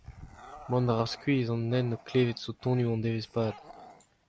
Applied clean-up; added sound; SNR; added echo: none; Bark / Growling; 20 dB; none.